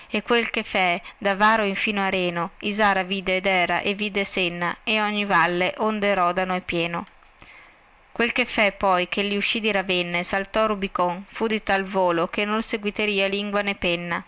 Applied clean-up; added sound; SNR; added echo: none; none; none; none.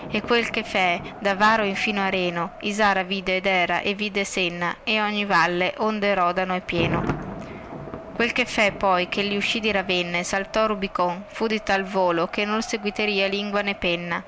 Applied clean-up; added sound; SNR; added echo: none; Wind + Thunder; 13 dB; none.